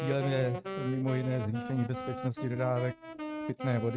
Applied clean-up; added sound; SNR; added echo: neural mask model RNNoise.